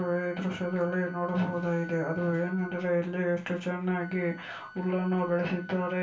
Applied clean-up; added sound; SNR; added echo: none; Wind instrument, woodwind instrument; 17 dB; reverberation time 0.2 s.